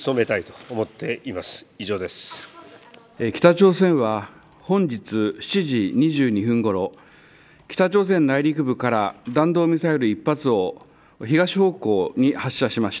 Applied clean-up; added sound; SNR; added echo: none; none; none; none.